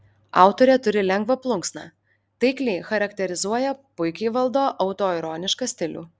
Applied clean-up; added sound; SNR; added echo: none; none; none; none.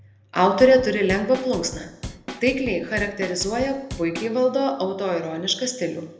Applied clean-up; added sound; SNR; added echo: none; Drum / Drum kit; 14 dB; reverberation time 0.6 s.